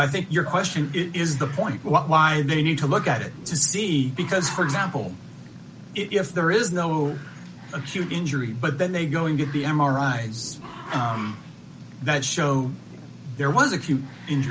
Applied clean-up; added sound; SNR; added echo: none; Growling; 20 dB; none.